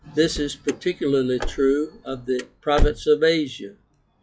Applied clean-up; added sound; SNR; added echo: classical method log-MMSE.